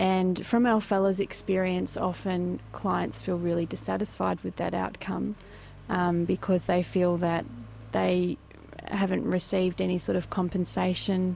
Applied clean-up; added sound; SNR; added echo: none; Accelerating, revving, vroom; 19 dB; none.